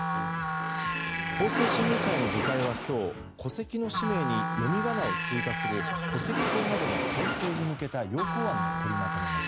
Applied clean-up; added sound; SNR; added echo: none; Musical instrument + Engine / Mechanisms; -2 dB; none.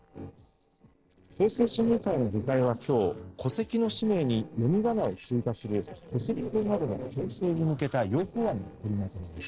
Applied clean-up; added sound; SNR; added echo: neural separator model SepFormer DNS4.